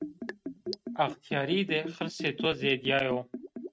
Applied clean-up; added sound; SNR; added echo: neural mask model RNNoise.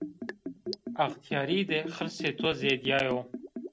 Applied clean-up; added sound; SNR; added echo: none; Liquid; 8 dB; none.